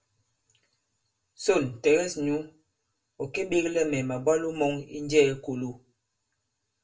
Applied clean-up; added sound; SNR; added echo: none; none; none; reverberation time 0.2 s.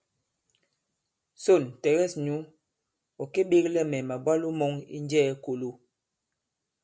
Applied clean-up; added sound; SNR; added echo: none; none; none; none.